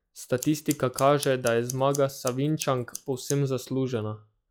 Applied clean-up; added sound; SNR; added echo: classical method log-MMSE.